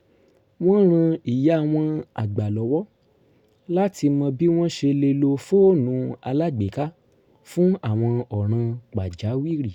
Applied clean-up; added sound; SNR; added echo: none; none; none; none.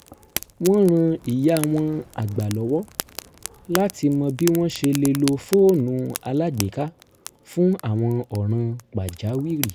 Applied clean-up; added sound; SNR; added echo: none; Fire; 14 dB; none.